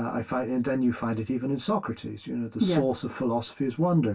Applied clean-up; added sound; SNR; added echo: none; none; none; reverberation time 0.1 s.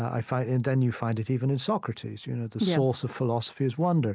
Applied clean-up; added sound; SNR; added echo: none; none; none; none.